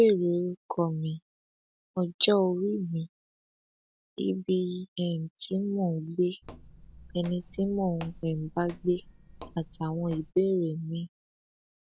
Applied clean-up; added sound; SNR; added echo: none; Walk, footsteps; 18 dB; none.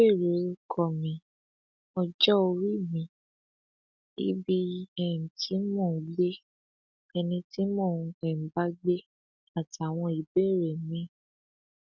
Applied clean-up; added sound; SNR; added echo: none; none; none; none.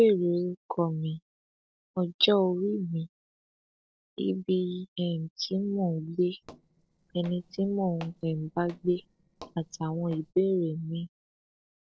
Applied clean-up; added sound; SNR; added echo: neural separator model SepFormer DNS4.